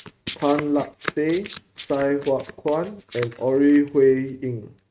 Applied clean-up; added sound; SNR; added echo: neural mask model RNNoise.